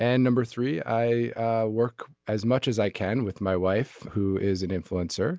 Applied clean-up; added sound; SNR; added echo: none; none; none; none.